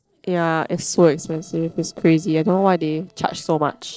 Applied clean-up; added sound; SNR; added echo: neural separator model SepFormer DNS4.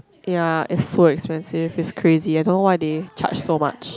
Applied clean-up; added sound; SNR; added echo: none; none; none; none.